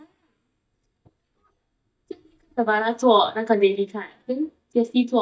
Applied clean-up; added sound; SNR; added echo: neural mask model DeepFilterNet 3.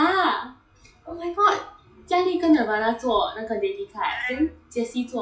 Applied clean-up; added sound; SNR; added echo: classical method WPE with log-MMSE.